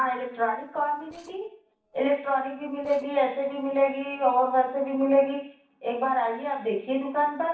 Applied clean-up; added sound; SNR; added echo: neural separator model SepFormer DNS4.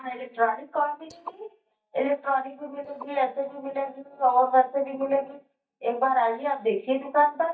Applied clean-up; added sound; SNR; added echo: neural mask model DeepFilterNet 3.